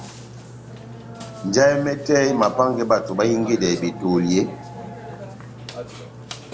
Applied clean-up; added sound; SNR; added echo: none; Burping, eructation; 13 dB; none.